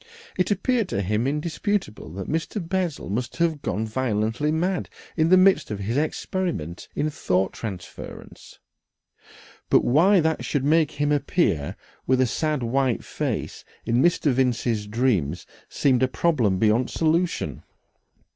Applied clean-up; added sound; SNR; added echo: none; none; none; none.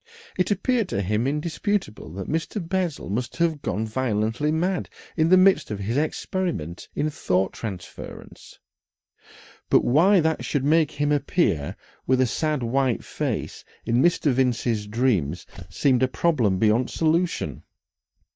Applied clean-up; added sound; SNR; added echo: neural mask model DeepFilterNet 3.